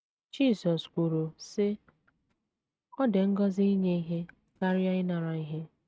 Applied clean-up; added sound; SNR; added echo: neural mask model RNNoise.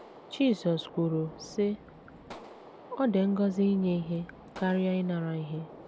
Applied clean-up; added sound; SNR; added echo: none; Gunshot, gunfire; 18 dB; none.